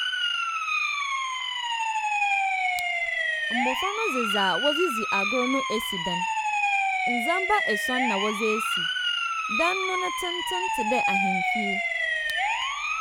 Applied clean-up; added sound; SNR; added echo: none; Siren; -5 dB; none.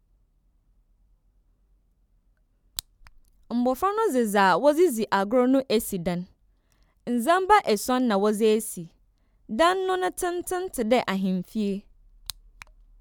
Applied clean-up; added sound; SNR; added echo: none; none; none; none.